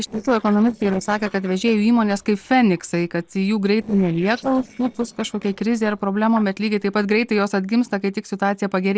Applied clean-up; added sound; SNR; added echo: neural separator model SepFormer DNS4.